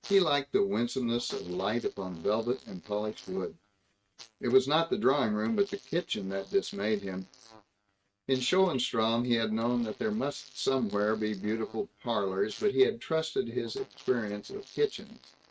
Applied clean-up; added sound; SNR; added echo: neural mask model RNNoise.